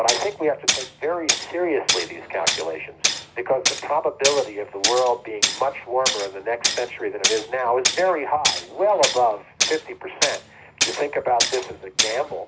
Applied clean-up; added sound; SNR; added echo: none; Tools; 2 dB; reverberation time 0.4 s.